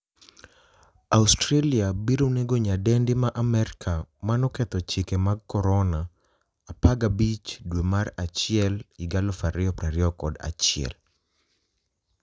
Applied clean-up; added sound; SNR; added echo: none; none; none; none.